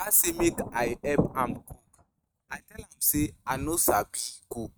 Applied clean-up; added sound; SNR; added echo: neural mask model RNNoise.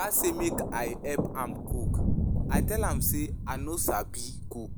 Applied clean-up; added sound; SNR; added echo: none; Thunder; -3 dB; none.